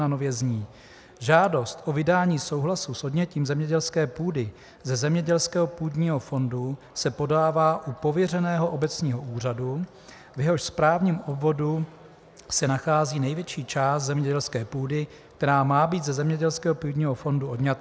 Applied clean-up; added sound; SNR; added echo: none; none; none; none.